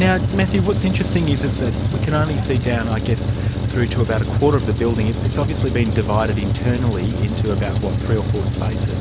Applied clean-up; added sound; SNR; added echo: none; Truck; -2 dB; none.